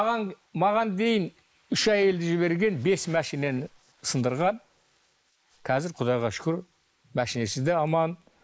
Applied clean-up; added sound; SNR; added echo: neural mask model Resemble Enhance denoiser.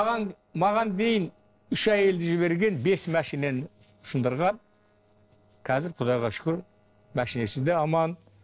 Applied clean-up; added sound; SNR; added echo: neural separator model SepFormer DNS4.